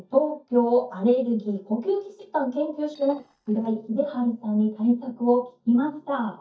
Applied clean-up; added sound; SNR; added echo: neural mask model DeepFilterNet 3.